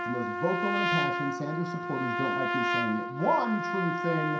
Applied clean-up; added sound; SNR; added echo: none; Trumpet; 0 dB; reverberation time 0.5 s.